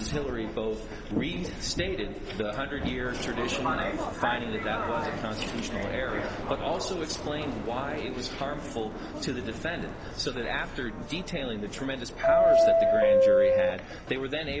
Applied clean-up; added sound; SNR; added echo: none; Subway, metro, underground; -4 dB; none.